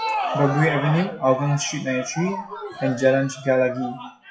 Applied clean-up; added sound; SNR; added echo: classical method WPE with log-MMSE.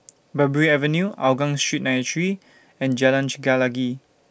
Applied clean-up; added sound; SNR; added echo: none; none; none; none.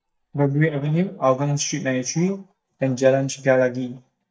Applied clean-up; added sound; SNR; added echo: neural mask model DeepFilterNet 3.